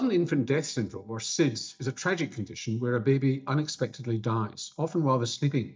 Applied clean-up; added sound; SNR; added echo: neural mask model DeepFilterNet 3.